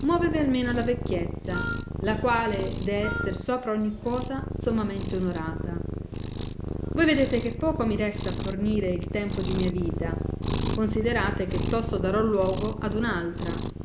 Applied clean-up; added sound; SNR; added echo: none; Wind instrument, woodwind instrument + Cat; 3 dB; none.